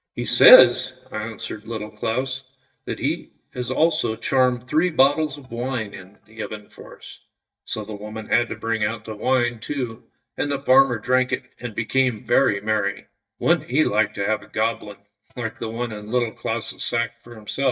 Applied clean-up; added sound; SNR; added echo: neural mask model DeepFilterNet 3.